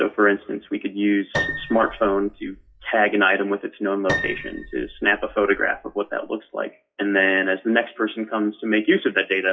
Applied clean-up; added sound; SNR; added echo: classical method WPE with log-MMSE.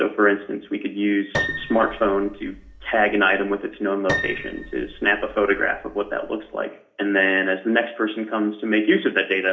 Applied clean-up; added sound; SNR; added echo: none; Piano; 10 dB; reverberation time 0.4 s.